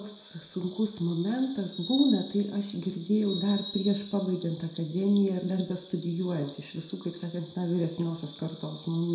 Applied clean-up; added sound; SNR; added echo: none; Bird vocalization, bird call, bird song; 12 dB; reverberation time 0.6 s.